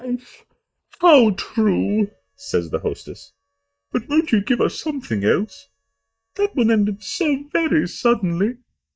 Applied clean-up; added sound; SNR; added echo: neural mask model DeepFilterNet 3.